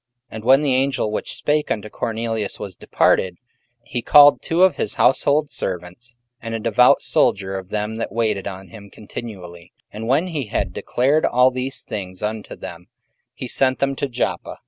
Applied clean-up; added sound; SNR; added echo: none; none; none; none.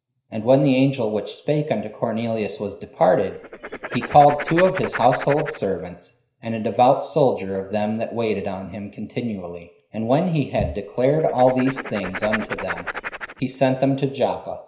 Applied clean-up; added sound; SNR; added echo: none; Writing; 10 dB; reverberation time 0.5 s.